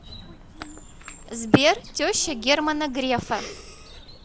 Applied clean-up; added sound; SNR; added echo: none; Bird vocalization, bird call, bird song; 15 dB; none.